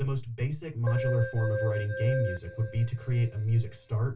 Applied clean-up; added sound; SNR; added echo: none; Keyboard (musical); 7 dB; reverberation time 0.2 s.